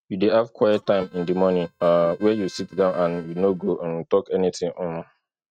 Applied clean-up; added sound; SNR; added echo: neural mask model RNNoise.